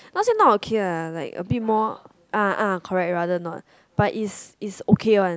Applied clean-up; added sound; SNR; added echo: none; none; none; none.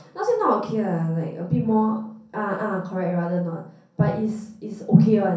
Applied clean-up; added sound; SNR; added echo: none; none; none; reverberation time 0.6 s.